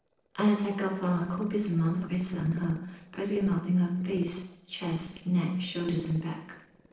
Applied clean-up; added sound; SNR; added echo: neural separator model SepFormer DNS4.